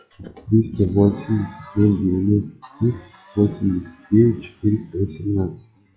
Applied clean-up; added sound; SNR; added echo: classical method log-MMSE.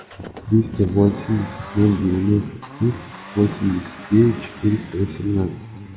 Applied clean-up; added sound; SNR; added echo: none; Accelerating, revving, vroom; 16 dB; none.